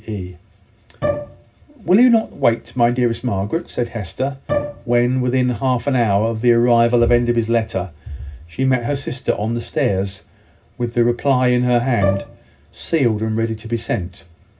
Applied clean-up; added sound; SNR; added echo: none; Bowed string instrument; 7 dB; reverberation time 0.4 s.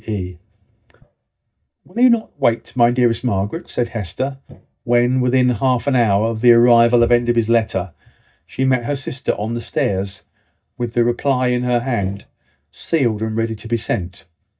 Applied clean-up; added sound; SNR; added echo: neural mask model DeepFilterNet 3.